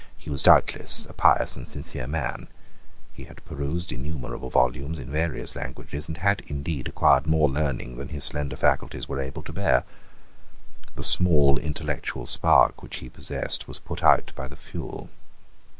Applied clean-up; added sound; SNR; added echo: none; none; none; none.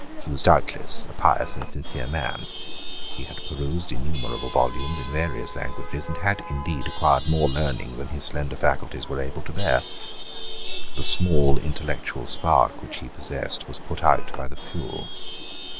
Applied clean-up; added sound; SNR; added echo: none; Chatter / Traffic noise, roadway noise / Vehicle horn, car horn, honking / Engine; 17 dB; none.